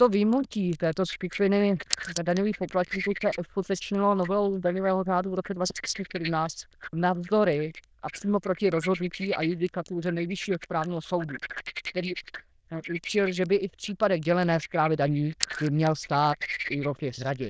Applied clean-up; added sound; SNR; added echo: neural diffusion model UNIVERSE++.